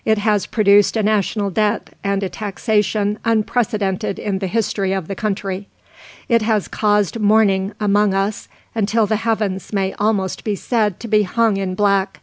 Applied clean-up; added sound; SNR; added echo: none; none; none; none.